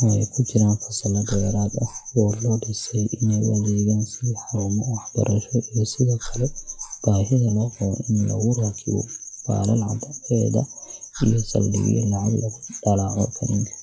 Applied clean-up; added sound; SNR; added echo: classical method log-MMSE.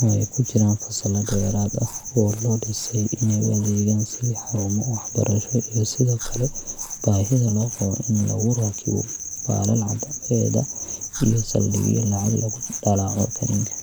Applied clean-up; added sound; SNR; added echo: none; Chewing, mastication; 19 dB; none.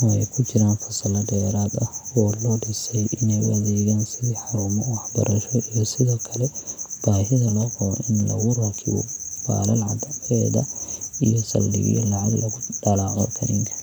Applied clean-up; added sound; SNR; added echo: none; none; none; none.